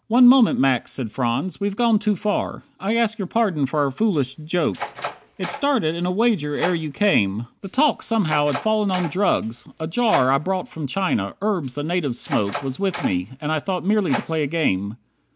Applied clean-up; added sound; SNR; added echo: none; Door; 14 dB; none.